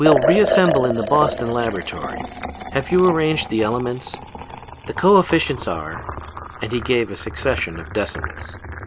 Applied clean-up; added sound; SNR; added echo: none; Liquid; 6 dB; none.